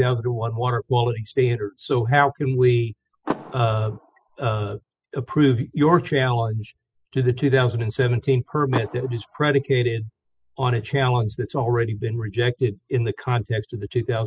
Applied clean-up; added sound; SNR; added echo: classical method spectral subtraction.